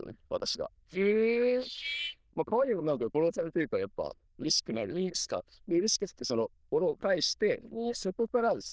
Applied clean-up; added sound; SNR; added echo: neural diffusion model UNIVERSE++.